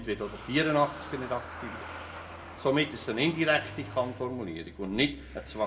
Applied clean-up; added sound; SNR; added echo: none; Engine starting / Motor vehicle (road); 13 dB; reverberation time 0.3 s.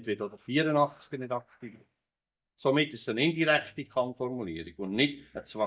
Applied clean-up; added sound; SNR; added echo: neural mask model DeepFilterNet 3.